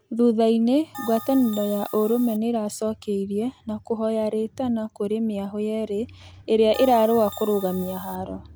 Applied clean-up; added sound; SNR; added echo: none; Bell; 14 dB; none.